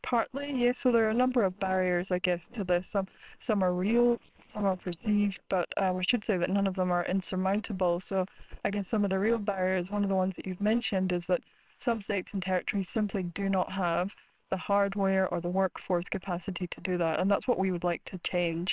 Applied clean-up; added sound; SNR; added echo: neural separator model SepFormer WHAMR!.